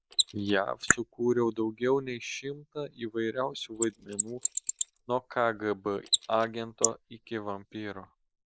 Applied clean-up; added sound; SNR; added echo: neural mask model Resemble Enhance denoiser.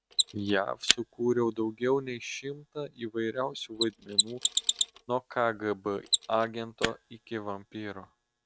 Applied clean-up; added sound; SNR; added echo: neural mask model RNNoise.